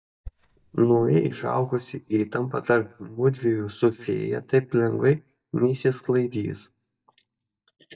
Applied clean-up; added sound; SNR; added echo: neural mask model DeepFilterNet 3.